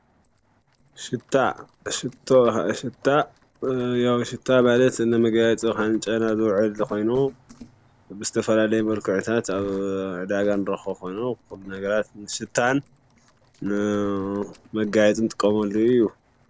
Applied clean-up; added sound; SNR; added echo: neural separator model SepFormer DNS4.